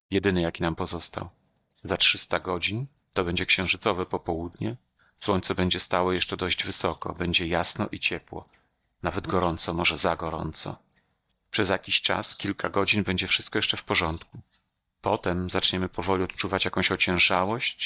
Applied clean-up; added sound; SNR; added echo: neural mask model DeepFilterNet 3.